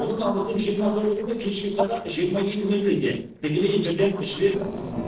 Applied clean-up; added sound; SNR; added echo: neural separator model SepFormer DNS4.